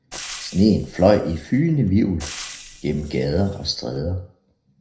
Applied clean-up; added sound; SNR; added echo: none; Frying (food); 17 dB; reverberation time 0.5 s.